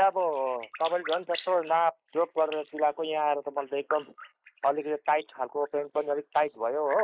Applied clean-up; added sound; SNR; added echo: neural mask model Resemble Enhance denoiser.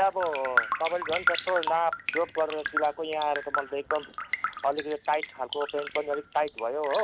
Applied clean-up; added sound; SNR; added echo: none; Raindrop; 4 dB; none.